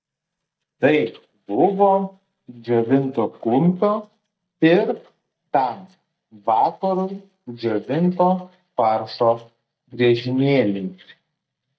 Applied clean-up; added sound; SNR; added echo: neural mask model DeepFilterNet 3.